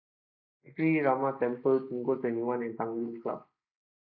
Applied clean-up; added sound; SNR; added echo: neural mask model Resemble Enhance denoiser.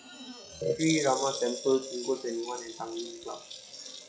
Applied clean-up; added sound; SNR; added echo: classical method log-MMSE.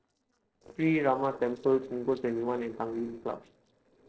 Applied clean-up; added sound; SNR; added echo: neural separator model SepFormer DNS4.